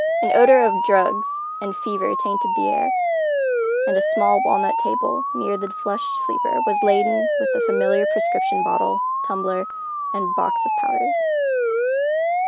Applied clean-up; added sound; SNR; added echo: none; Siren; -3 dB; none.